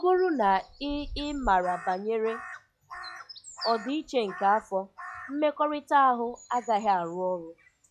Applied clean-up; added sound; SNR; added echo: classical method log-MMSE.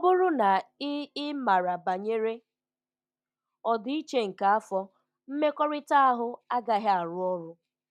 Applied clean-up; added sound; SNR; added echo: none; none; none; none.